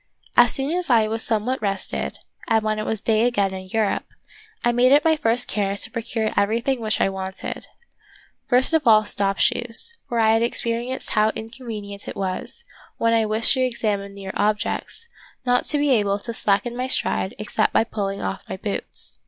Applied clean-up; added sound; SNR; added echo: none; none; none; none.